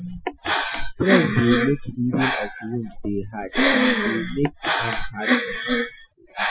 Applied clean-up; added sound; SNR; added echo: classical method Wiener filter.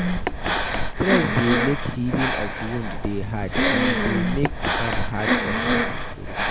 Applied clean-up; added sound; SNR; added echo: none; Breathing; -4 dB; none.